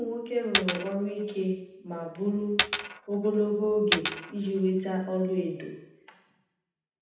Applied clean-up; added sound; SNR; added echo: none; Coin (dropping); 2 dB; reverberation time 0.8 s.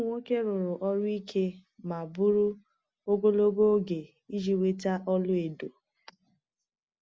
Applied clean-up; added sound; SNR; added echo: none; none; none; none.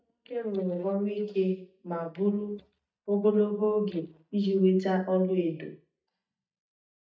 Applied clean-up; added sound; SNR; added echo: neural mask model DeepFilterNet 3.